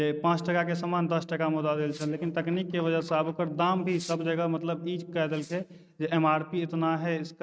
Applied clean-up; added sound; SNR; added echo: neural mask model RNNoise.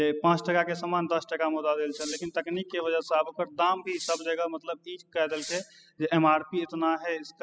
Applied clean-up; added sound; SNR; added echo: classical method spectral subtraction.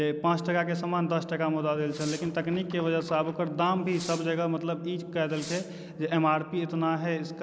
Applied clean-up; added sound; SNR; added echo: none; Water / Splash, splatter + Fireworks; 18 dB; none.